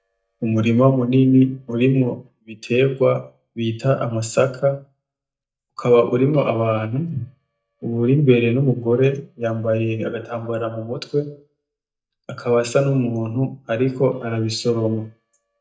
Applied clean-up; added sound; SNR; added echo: neural mask model DeepFilterNet 3.